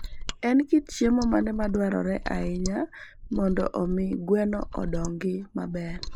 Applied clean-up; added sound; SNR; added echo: neural mask model Resemble Enhance denoiser.